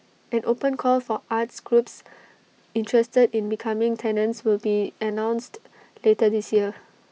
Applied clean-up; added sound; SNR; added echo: none; none; none; none.